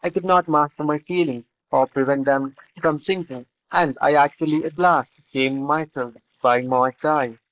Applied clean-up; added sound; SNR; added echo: neural mask model Resemble Enhance denoiser.